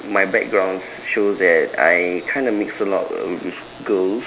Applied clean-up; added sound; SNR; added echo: none; none; none; none.